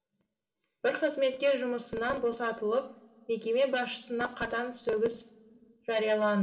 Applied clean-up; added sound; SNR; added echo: none; none; none; reverberation time 1.4 s.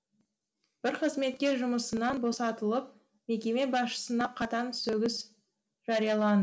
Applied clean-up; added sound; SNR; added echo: none; none; none; none.